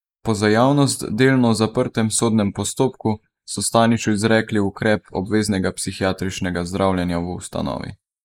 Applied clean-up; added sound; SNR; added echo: neural mask model Resemble Enhance denoiser.